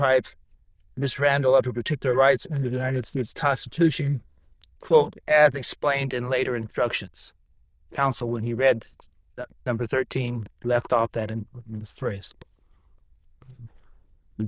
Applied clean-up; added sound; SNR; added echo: neural diffusion model UNIVERSE++.